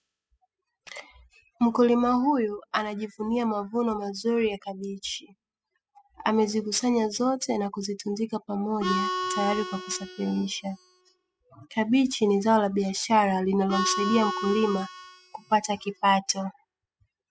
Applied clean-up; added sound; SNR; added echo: classical method spectral subtraction.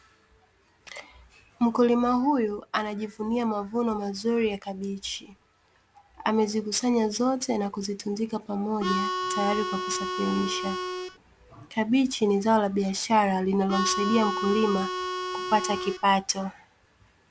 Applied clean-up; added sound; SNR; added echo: none; Harmonica; 3 dB; none.